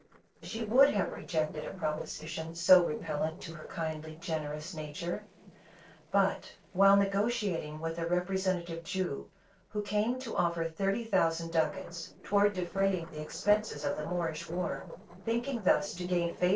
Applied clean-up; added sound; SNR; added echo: neural separator model SepFormer DNS4.